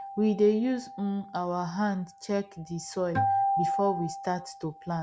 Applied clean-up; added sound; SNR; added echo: none; Acoustic guitar; 4 dB; none.